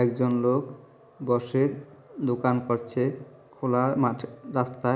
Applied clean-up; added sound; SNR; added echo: none; none; none; none.